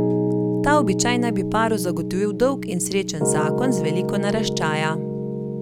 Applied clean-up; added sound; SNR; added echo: none; Piano; 0 dB; none.